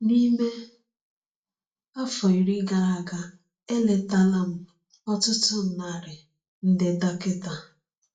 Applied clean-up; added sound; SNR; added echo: none; none; none; reverberation time 0.2 s.